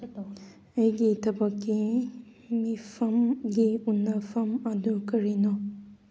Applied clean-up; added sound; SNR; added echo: none; none; none; none.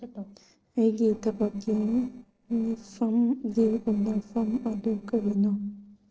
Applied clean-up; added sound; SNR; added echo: neural separator model SepFormer DNS4.